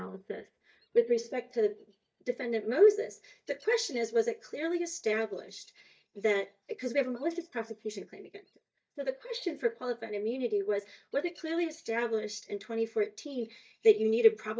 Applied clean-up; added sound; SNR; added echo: neural mask model DeepFilterNet 3.